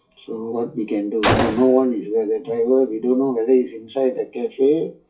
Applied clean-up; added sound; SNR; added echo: classical method WPE with log-MMSE.